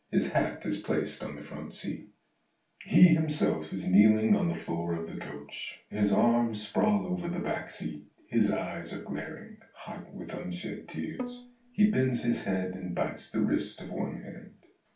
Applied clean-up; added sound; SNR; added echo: none; Bowed string instrument; 13 dB; reverberation time 0.3 s.